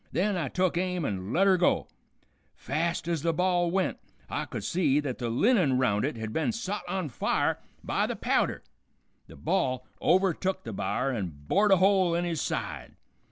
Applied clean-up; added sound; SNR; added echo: none; none; none; none.